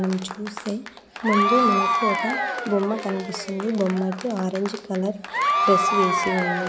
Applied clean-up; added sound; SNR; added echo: none; Applause / Crowd / Cheering; 0 dB; none.